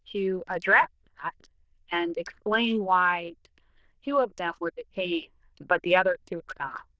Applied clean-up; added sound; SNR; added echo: neural diffusion model UNIVERSE++.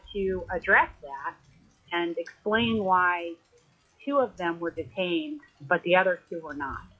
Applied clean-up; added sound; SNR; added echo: classical method log-MMSE.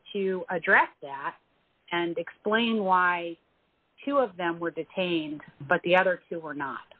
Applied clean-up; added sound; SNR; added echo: none; none; none; none.